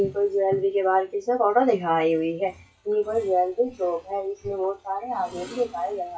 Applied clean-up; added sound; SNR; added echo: classical method WPE with log-MMSE.